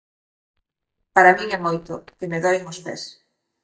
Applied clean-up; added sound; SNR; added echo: neural mask model DeepFilterNet 3.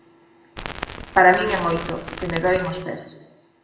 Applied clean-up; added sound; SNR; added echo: none; Crackle; 10 dB; reverberation time 1.0 s.